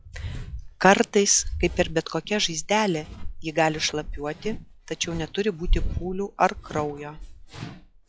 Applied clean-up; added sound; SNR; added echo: classical method log-MMSE.